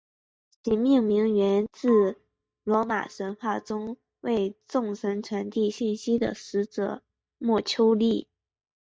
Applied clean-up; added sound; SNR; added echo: neural mask model DeepFilterNet 3.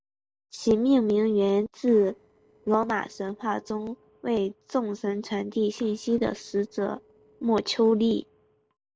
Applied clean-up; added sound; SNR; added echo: neural separator model SepFormer DNS4.